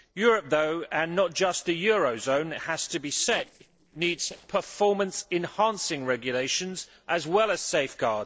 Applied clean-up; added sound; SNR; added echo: neural separator model SepFormer DNS4.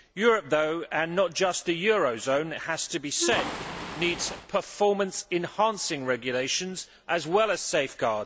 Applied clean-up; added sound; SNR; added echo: none; Wind instrument, woodwind instrument + Waves, surf; 7 dB; none.